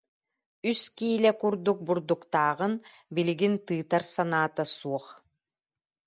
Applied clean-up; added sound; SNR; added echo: none; none; none; none.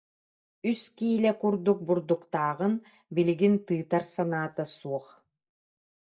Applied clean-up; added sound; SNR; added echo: neural mask model DeepFilterNet 3.